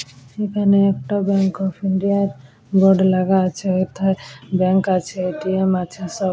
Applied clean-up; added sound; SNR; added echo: none; none; none; none.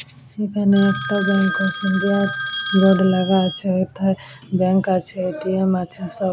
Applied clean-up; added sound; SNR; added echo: none; Telephone; 3 dB; none.